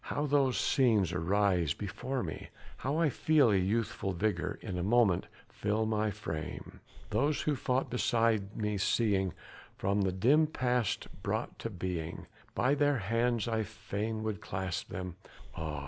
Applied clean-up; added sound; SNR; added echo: none; Breathing; 20 dB; none.